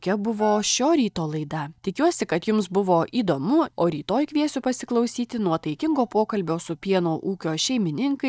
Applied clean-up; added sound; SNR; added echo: neural mask model DeepFilterNet 3.